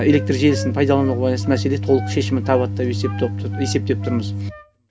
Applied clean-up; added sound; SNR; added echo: none; Wind instrument, woodwind instrument; 19 dB; reverberation time 0.3 s.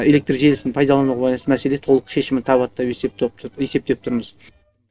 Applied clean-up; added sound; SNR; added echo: neural separator model SepFormer DNS4.